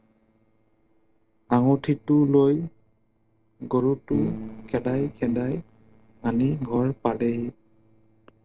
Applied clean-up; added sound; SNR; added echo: neural separator model SepFormer DNS4.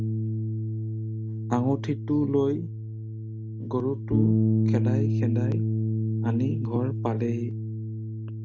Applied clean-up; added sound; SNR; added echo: none; Bass guitar; -3 dB; none.